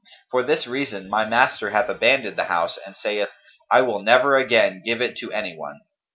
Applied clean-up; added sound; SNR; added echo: none; none; none; none.